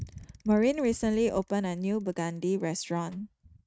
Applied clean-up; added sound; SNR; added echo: neural mask model RNNoise.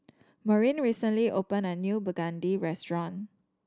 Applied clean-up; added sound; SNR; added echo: none; none; none; none.